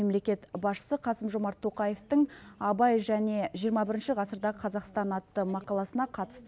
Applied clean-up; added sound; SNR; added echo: none; none; none; none.